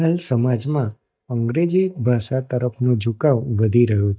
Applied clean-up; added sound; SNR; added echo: neural mask model DeepFilterNet 3.